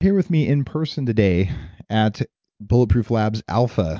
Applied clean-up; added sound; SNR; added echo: none; none; none; none.